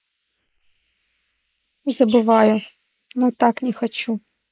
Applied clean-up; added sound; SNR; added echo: neural mask model Resemble Enhance denoiser.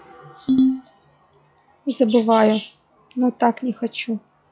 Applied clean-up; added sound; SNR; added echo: classical method log-MMSE.